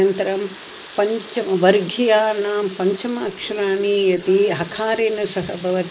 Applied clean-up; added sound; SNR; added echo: neural mask model Resemble Enhance denoiser.